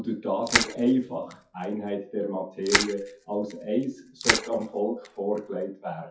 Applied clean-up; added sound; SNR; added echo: classical method WPE with log-MMSE.